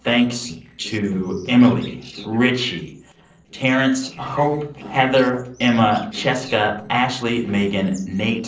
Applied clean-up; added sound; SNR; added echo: neural separator model SepFormer DNS4.